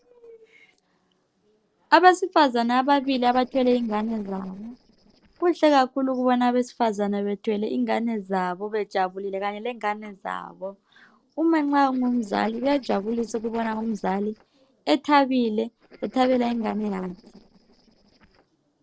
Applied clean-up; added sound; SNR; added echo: neural separator model SepFormer DNS4.